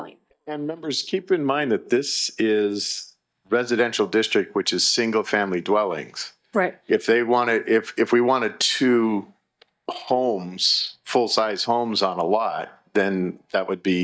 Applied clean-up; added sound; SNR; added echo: neural mask model DeepFilterNet 3.